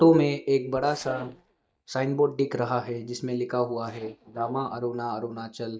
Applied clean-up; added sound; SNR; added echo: neural mask model DeepFilterNet 3.